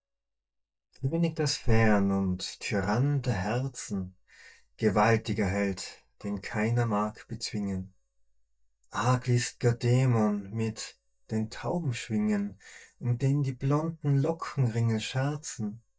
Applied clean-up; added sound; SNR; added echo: neural mask model DeepFilterNet 3.